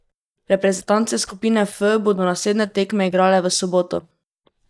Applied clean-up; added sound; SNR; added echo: neural mask model DeepFilterNet 3.